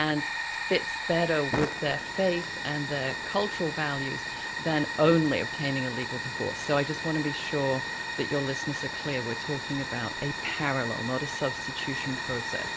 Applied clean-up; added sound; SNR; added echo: none; Fire; 4 dB; none.